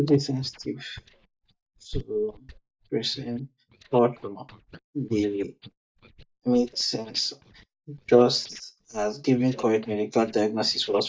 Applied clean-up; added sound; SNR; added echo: neural mask model DeepFilterNet 3.